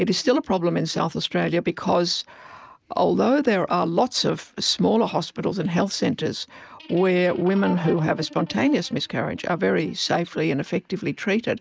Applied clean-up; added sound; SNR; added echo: neural mask model RNNoise.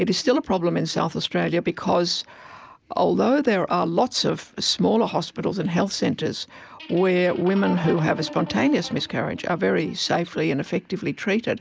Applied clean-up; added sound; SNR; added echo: none; Guitar; 14 dB; none.